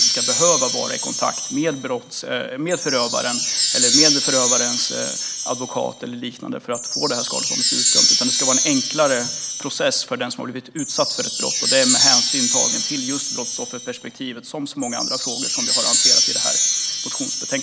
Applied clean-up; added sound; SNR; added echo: none; Wind chime; -4 dB; none.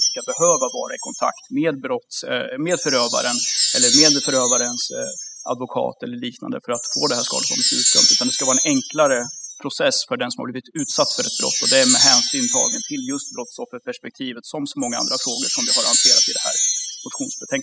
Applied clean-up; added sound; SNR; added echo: classical method spectral subtraction.